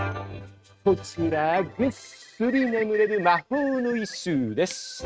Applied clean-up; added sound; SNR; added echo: neural mask model RNNoise.